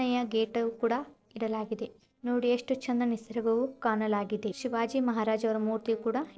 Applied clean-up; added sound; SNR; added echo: neural separator model SepFormer DNS4.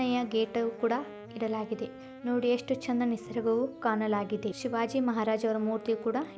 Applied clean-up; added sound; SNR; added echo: none; Wind instrument, woodwind instrument; 16 dB; none.